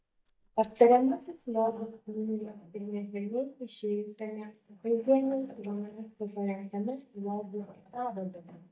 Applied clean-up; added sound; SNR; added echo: neural mask model DeepFilterNet 3.